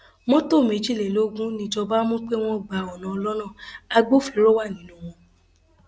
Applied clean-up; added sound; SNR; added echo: none; none; none; none.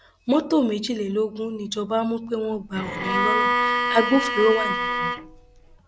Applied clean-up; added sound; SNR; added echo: none; Bowed string instrument; 0 dB; none.